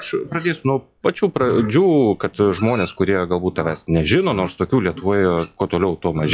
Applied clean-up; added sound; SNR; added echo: classical method log-MMSE.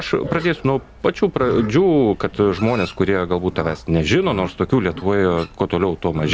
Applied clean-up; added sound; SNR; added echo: none; Livestock, farm animals, working animals; 16 dB; none.